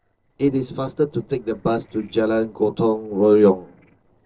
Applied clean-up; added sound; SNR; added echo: neural separator model SepFormer DNS4.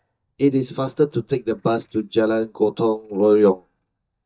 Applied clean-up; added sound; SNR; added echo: neural mask model DeepFilterNet 3.